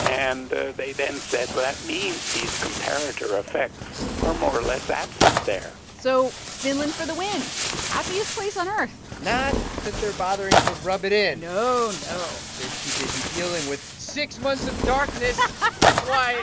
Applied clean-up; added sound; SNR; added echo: none; Tearing; 2 dB; none.